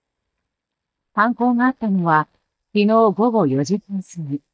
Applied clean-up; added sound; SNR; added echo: neural mask model DeepFilterNet 3.